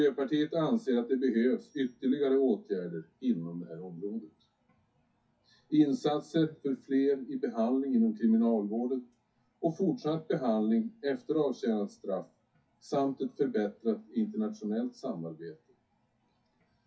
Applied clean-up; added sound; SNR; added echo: classical method WPE with log-MMSE.